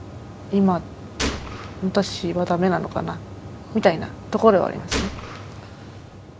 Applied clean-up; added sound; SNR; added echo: none; Gunshot, gunfire; 8 dB; none.